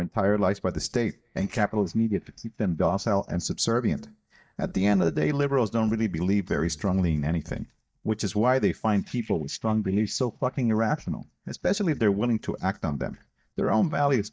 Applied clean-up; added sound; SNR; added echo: neural mask model DeepFilterNet 3.